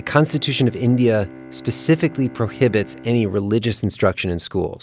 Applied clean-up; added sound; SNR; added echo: none; Bowed string instrument; 20 dB; none.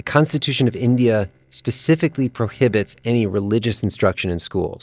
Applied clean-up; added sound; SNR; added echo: neural separator model SepFormer DNS4.